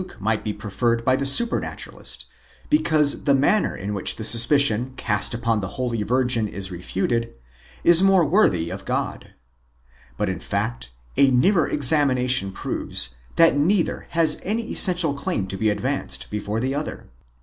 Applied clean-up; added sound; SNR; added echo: none; none; none; none.